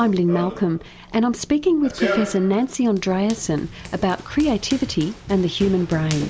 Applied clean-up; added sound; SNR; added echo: none; Run; 12 dB; none.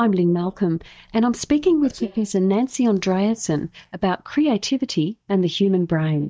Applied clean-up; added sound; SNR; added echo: neural mask model DeepFilterNet 3.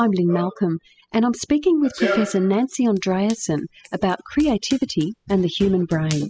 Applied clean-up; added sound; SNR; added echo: classical method spectral subtraction.